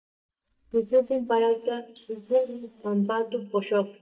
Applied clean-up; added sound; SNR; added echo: neural mask model DeepFilterNet 3.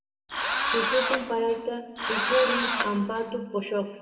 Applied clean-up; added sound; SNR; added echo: none; Engine / Drill; 0 dB; reverberation time 1.7 s.